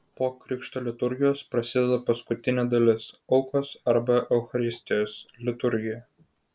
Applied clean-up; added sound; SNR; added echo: none; none; none; none.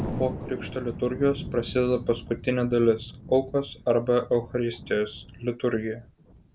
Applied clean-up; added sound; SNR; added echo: none; Thunder; 12 dB; none.